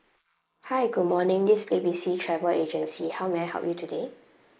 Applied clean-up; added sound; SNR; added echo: neural mask model Resemble Enhance denoiser.